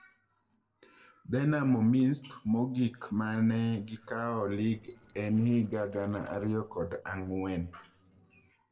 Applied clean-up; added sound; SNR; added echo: neural separator model SepFormer DNS4.